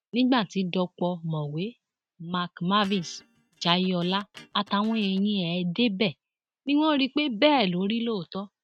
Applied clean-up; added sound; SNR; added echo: neural mask model RNNoise.